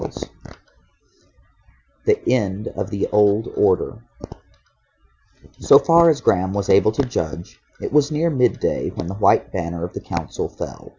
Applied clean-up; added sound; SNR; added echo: none; none; none; none.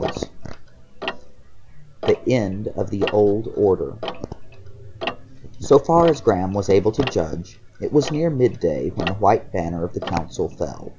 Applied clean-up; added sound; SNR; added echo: none; Tick-tock; 11 dB; none.